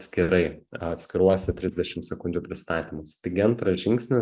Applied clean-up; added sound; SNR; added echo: neural mask model DeepFilterNet 3.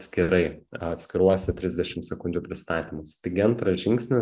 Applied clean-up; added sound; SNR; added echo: none; none; none; none.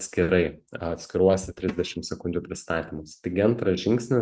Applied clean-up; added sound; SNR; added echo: neural mask model RNNoise.